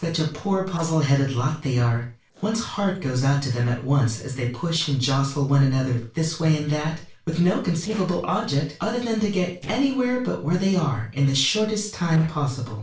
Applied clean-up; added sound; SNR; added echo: neural separator model SepFormer DNS4.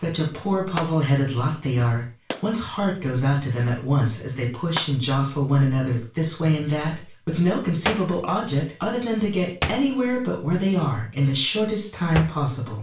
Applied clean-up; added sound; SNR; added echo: none; Hands; 14 dB; reverberation time 0.3 s.